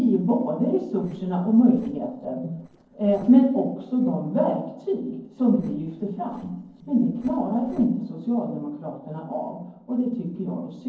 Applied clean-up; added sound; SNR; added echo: neural separator model SepFormer DNS4.